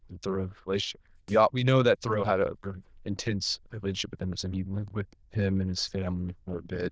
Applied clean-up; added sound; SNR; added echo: neural diffusion model UNIVERSE++.